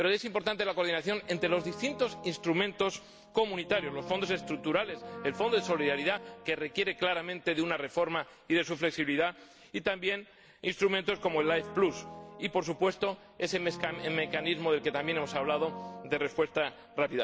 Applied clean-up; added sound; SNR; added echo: none; Brass instrument; 15 dB; none.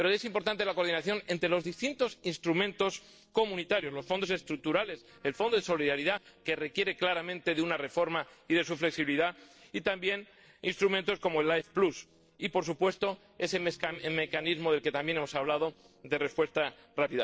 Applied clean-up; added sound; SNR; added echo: neural separator model SepFormer DNS4.